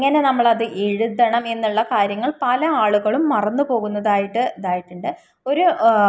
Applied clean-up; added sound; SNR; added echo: none; none; none; none.